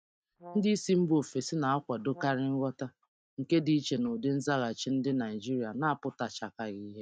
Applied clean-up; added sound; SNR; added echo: neural mask model RNNoise.